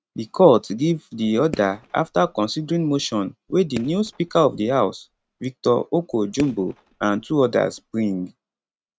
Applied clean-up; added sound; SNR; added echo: neural mask model RNNoise.